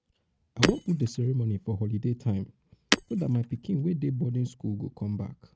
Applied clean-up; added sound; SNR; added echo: neural mask model RNNoise.